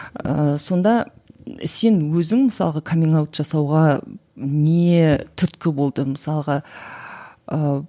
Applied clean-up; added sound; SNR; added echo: none; none; none; none.